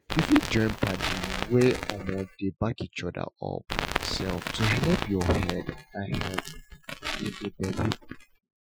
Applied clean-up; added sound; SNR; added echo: classical method Wiener filter.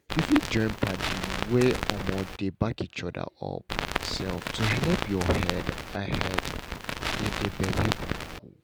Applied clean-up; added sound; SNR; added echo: none; Crackle; 2 dB; none.